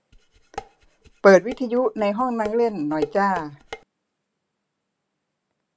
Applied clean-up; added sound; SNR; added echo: none; Dishes, pots, and pans; 14 dB; none.